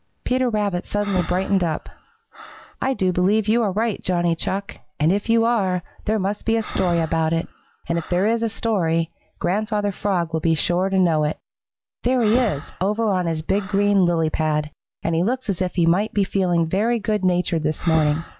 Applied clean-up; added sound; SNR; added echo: none; Breathing; 18 dB; none.